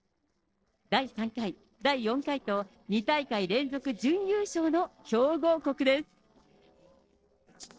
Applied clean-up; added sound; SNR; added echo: neural separator model SepFormer DNS4.